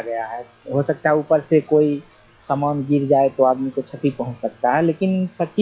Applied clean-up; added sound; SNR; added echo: classical method log-MMSE.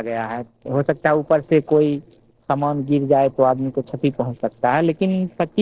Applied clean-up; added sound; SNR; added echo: neural separator model SepFormer DNS4.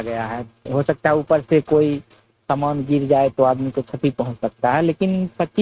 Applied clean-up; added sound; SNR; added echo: neural mask model RNNoise.